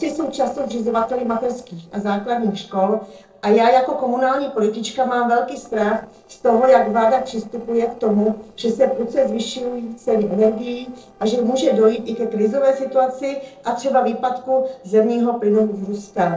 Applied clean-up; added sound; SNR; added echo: neural separator model SepFormer DNS4.